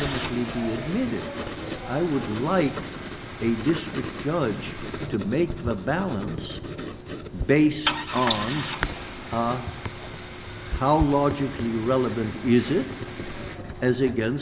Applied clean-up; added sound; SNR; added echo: none; Writing + Idling / Engine starting / Car; 7 dB; none.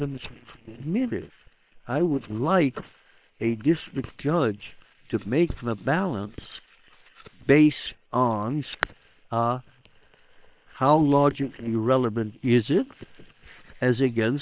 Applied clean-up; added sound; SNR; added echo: neural separator model SepFormer WHAM!.